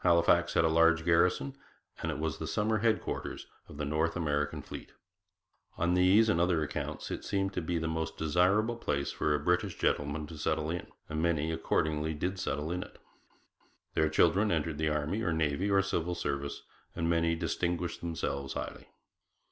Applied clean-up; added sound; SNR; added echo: none; none; none; none.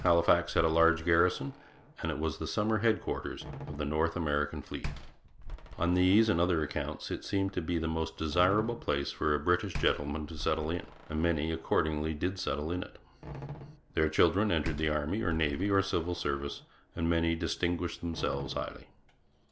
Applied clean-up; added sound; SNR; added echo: none; Slam; 14 dB; none.